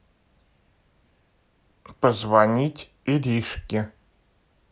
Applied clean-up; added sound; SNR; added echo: none; none; none; none.